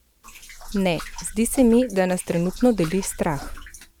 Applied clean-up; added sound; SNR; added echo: none; Liquid; 14 dB; none.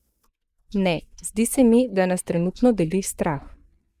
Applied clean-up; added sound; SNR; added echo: neural mask model DeepFilterNet 3.